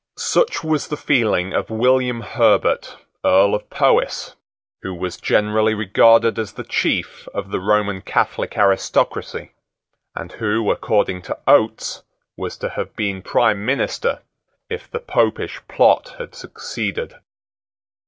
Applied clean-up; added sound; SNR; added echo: none; none; none; none.